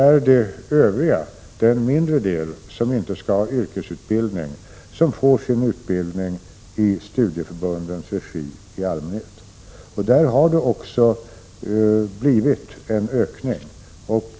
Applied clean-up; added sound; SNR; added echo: none; none; none; none.